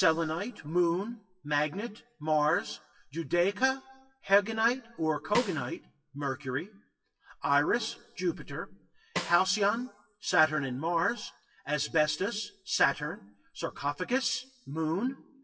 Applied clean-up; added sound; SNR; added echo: classical method WPE with log-MMSE.